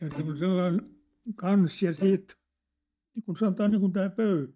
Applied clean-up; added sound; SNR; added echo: neural mask model DeepFilterNet 3.